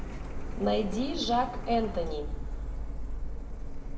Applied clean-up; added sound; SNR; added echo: none; Printer; 1 dB; reverberation time 0.6 s.